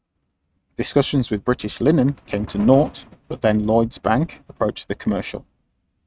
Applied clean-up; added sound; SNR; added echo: neural mask model RNNoise.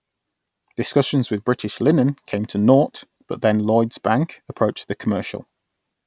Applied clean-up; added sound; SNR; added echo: none; none; none; none.